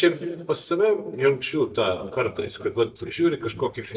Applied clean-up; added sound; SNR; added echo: neural mask model DeepFilterNet 3.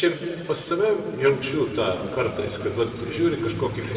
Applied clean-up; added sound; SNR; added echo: none; Motor vehicle (road); 13 dB; reverberation time 2.4 s.